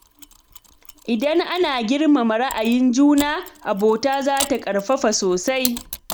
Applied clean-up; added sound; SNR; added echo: none; Mechanisms; 15 dB; none.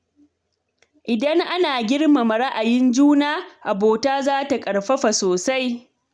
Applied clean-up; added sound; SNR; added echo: none; none; none; none.